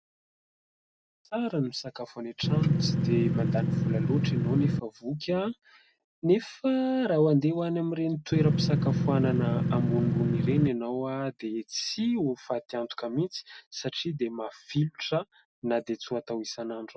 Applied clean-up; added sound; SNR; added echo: none; Engine; -4 dB; none.